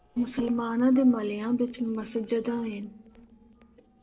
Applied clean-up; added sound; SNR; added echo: neural separator model SepFormer DNS4.